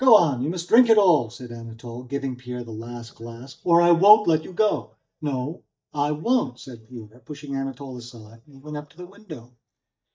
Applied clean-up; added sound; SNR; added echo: neural mask model DeepFilterNet 3.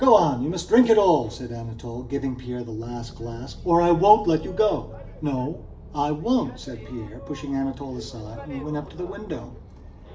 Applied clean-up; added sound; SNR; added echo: none; Boat, Water vehicle; 16 dB; reverberation time 0.5 s.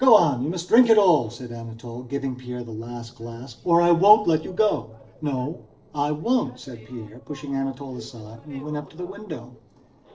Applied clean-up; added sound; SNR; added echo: neural separator model SepFormer DNS4.